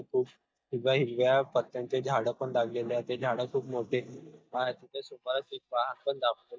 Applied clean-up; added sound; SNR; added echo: neural mask model DeepFilterNet 3.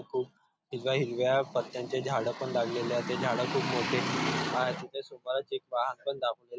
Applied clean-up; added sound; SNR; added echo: none; none; none; none.